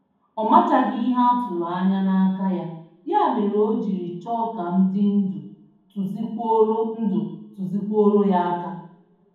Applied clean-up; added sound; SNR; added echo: none; none; none; reverberation time 1.2 s.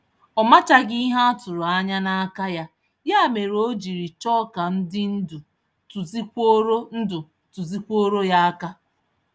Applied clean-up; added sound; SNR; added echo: none; none; none; none.